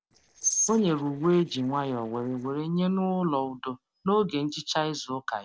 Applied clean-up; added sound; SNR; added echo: neural separator model SepFormer DNS4.